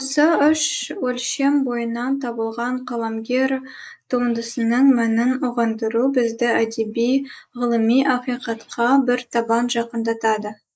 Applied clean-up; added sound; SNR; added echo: neural mask model Resemble Enhance denoiser.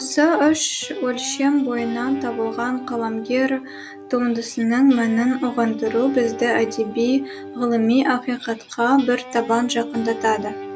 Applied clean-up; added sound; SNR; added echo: none; Guitar; 14 dB; none.